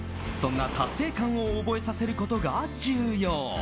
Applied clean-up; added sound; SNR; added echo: none; Waves, surf; 14 dB; none.